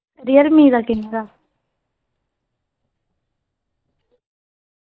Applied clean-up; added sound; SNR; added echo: neural mask model DeepFilterNet 3.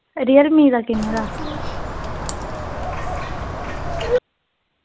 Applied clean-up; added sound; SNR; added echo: none; Bird; 4 dB; none.